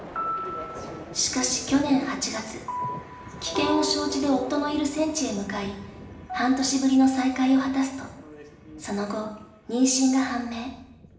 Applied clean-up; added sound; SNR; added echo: none; Thunder; 18 dB; reverberation time 0.8 s.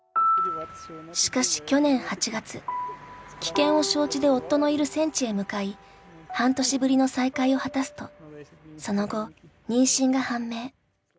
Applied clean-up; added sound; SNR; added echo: none; none; none; none.